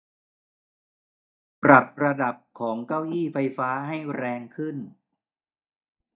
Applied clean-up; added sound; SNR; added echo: neural mask model DeepFilterNet 3.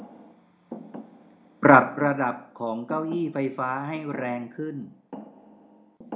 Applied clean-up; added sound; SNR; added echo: none; Thump, thud; 17 dB; reverberation time 0.2 s.